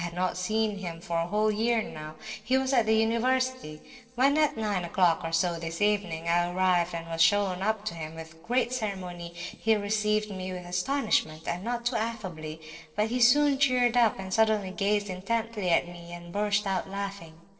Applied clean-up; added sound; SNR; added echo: neural separator model SepFormer DNS4.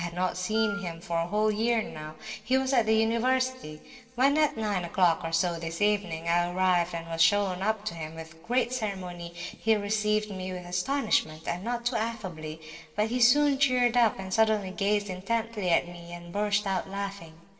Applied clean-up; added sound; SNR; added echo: none; Wind instrument, woodwind instrument; 10 dB; reverberation time 1.5 s.